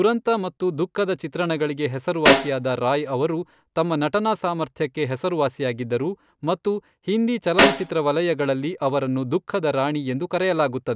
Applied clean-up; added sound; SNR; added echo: none; Snare drum; 0 dB; none.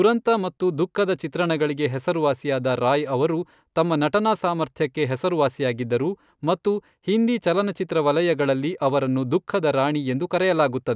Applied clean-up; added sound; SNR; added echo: none; none; none; none.